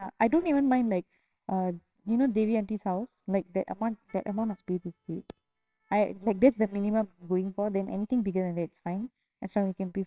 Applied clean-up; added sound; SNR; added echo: neural separator model SepFormer WHAMR!.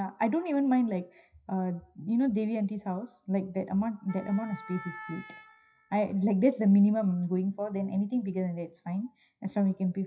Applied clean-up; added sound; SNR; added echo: classical method WPE with log-MMSE.